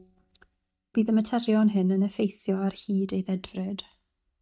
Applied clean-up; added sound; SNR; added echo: neural mask model DeepFilterNet 3.